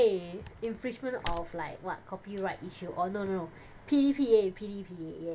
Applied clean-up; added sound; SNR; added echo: none; Tearing / Wood; 15 dB; none.